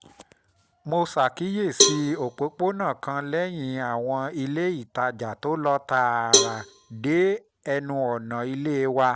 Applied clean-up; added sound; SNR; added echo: none; Cowbell; 1 dB; none.